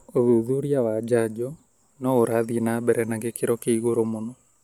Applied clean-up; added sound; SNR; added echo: none; none; none; none.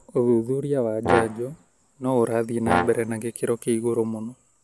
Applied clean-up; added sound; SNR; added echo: none; Brass instrument; 4 dB; none.